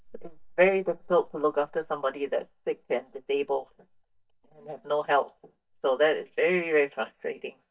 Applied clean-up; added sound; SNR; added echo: neural mask model DeepFilterNet 3.